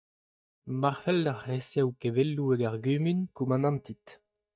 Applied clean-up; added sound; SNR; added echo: neural mask model DeepFilterNet 3.